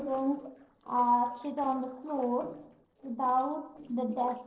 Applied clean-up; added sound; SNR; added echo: neural separator model SepFormer DNS4.